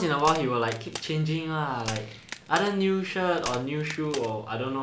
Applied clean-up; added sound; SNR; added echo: none; Crack; 14 dB; none.